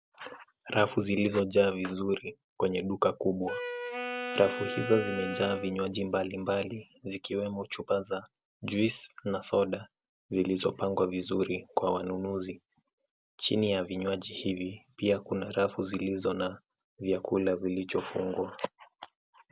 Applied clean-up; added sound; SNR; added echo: none; Wind instrument, woodwind instrument; 6 dB; none.